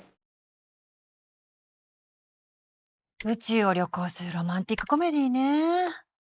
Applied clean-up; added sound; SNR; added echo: neural mask model Resemble Enhance denoiser.